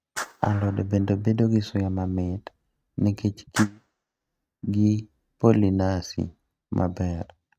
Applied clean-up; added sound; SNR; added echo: neural mask model RNNoise.